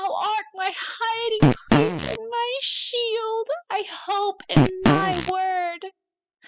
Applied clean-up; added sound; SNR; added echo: classical method spectral subtraction.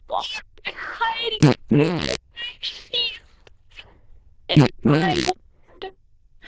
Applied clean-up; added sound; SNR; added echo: neural diffusion model UNIVERSE++.